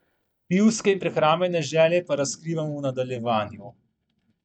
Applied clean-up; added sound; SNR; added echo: neural mask model DeepFilterNet 3.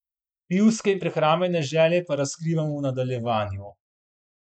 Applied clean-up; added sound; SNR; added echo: neural mask model Resemble Enhance denoiser.